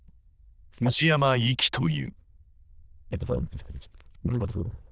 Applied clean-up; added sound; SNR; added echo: neural diffusion model UNIVERSE++.